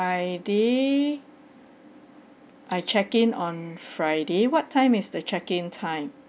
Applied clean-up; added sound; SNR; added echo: none; none; none; none.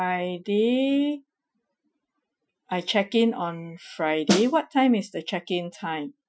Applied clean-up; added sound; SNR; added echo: classical method Wiener filter.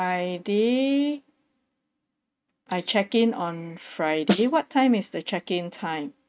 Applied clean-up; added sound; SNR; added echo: neural mask model RNNoise.